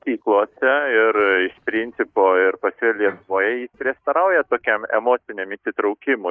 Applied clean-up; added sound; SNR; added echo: neural mask model DeepFilterNet 3.